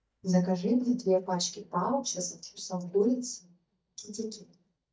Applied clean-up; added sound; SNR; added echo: neural mask model DeepFilterNet 3.